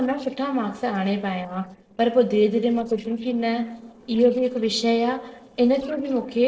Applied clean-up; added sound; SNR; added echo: neural separator model SepFormer DNS4.